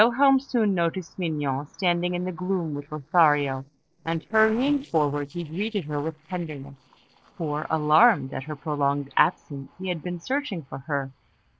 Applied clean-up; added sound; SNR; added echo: neural separator model SepFormer DNS4.